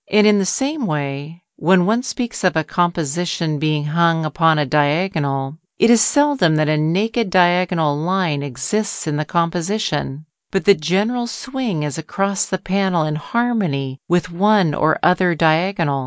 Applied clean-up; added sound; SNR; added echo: none; none; none; none.